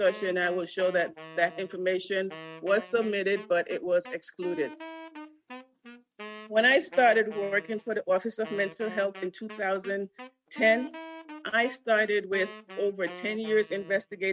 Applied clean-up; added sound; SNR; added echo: neural mask model RNNoise.